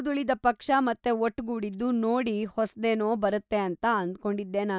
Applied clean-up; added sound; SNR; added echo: neural mask model Resemble Enhance denoiser.